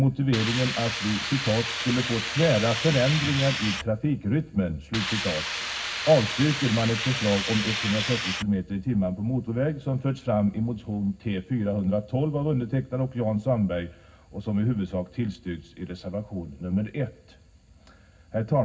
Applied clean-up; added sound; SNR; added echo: none; Hiss; 4 dB; reverberation time 0.4 s.